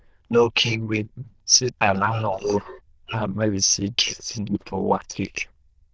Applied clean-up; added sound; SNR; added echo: neural diffusion model UNIVERSE++.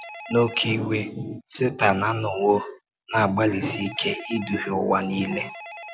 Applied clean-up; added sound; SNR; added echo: none; Telephone; 18 dB; none.